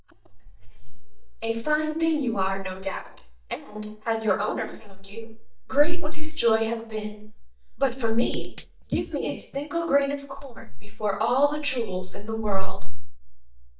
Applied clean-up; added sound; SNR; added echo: neural mask model DeepFilterNet 3.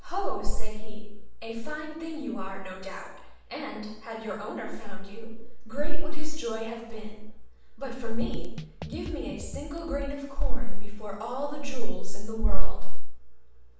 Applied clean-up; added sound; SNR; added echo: none; Drum kit; 19 dB; reverberation time 0.7 s.